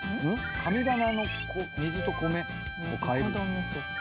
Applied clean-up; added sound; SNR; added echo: none; Bowed string instrument; 8 dB; none.